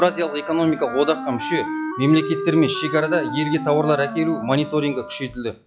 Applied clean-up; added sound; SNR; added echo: classical method log-MMSE.